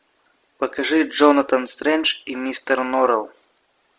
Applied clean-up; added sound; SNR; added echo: none; none; none; none.